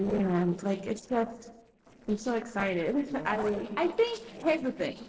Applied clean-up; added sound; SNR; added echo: neural separator model SepFormer DNS4.